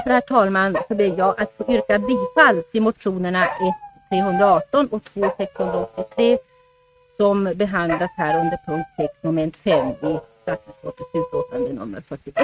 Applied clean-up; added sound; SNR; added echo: neural mask model RNNoise.